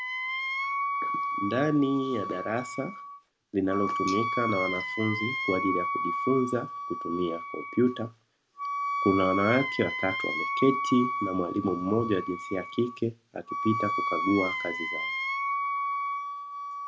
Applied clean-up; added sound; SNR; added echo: none; Wind instrument, woodwind instrument; 2 dB; none.